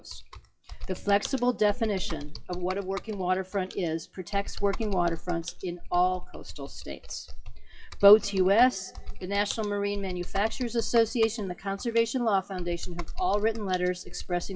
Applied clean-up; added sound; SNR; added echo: classical method WPE with log-MMSE.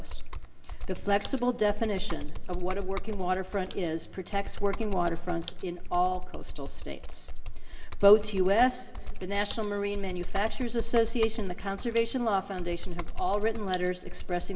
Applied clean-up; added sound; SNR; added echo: none; Computer keyboard; -1 dB; reverberation time 2.8 s.